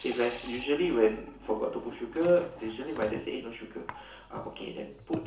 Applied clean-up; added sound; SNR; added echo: none; Sink (filling or washing) / Water tap, faucet; 14 dB; reverberation time 0.7 s.